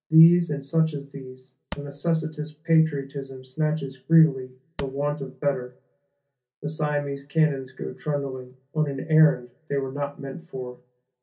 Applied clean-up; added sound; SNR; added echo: none; Tap; 13 dB; reverberation time 0.3 s.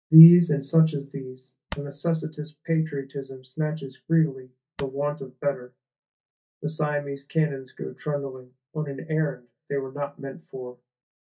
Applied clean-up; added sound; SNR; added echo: neural mask model DeepFilterNet 3.